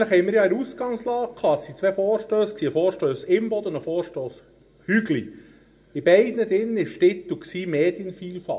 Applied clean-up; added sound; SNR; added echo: none; none; none; reverberation time 0.2 s.